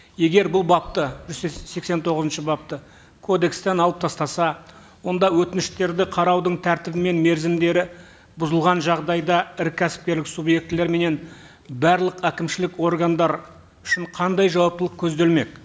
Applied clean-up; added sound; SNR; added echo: none; none; none; none.